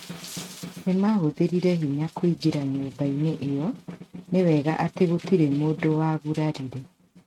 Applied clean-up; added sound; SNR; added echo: neural mask model RNNoise.